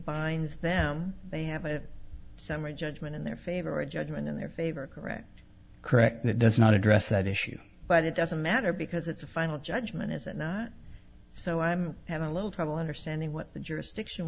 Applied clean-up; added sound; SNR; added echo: none; none; none; none.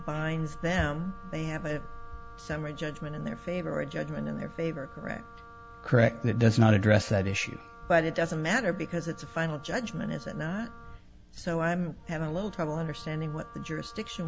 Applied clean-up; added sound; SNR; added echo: none; Wind instrument, woodwind instrument; 20 dB; none.